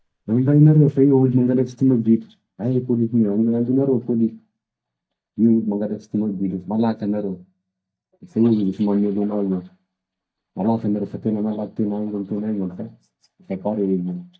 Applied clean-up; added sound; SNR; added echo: neural mask model DeepFilterNet 3.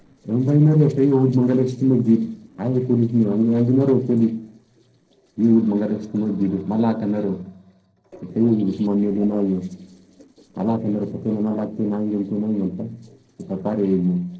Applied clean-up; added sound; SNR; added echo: neural separator model SepFormer DNS4.